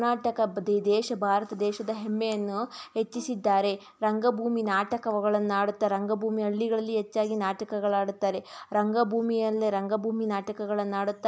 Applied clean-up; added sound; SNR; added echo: none; none; none; none.